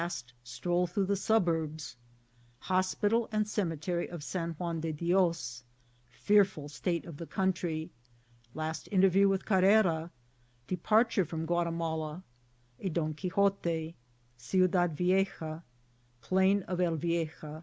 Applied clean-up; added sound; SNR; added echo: none; none; none; none.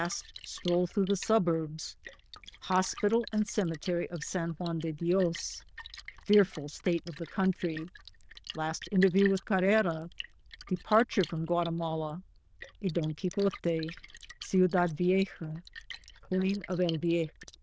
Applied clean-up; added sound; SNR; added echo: neural diffusion model UNIVERSE++.